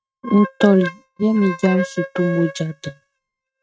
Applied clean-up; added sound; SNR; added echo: neural mask model RNNoise.